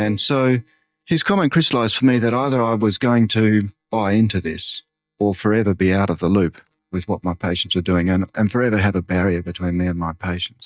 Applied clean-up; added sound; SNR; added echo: neural mask model DeepFilterNet 3.